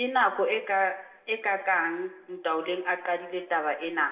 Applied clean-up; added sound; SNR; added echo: none; none; none; reverberation time 0.7 s.